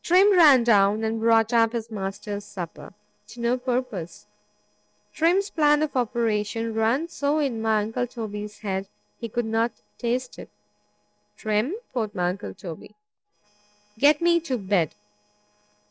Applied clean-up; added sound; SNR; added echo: neural separator model SepFormer DNS4.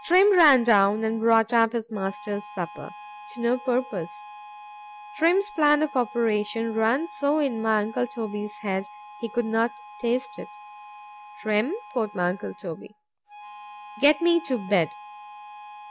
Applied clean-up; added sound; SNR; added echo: none; Harmonica; 17 dB; none.